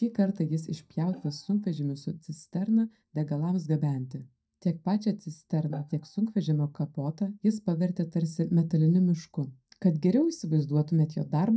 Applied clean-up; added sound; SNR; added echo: neural mask model DeepFilterNet 3.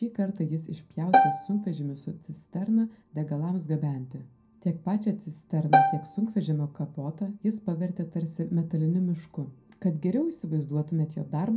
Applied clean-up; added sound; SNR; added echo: none; Bowed string instrument; -5 dB; reverberation time 0.2 s.